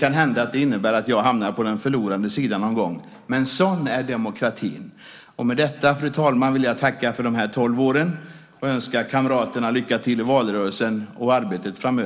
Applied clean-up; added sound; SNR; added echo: none; none; none; none.